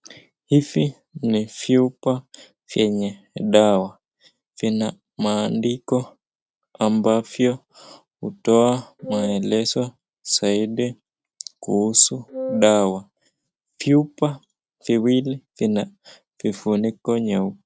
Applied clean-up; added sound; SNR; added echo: neural mask model RNNoise.